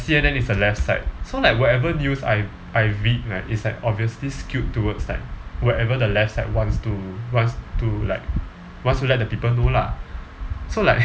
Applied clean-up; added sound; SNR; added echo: none; none; none; none.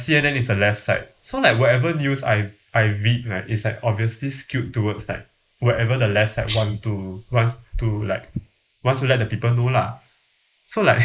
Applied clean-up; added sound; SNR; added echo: neural mask model Resemble Enhance denoiser.